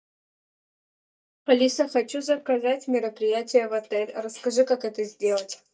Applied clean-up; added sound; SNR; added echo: neural mask model DeepFilterNet 3.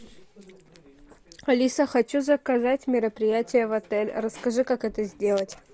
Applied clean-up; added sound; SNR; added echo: none; none; none; none.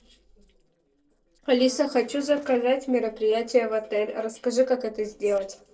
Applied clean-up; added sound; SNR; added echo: neural separator model SepFormer DNS4.